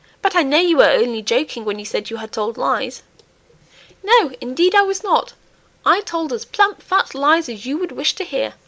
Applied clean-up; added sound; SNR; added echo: none; none; none; none.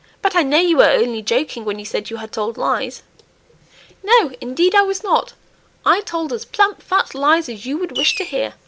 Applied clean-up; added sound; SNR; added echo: none; Fireworks; 5 dB; none.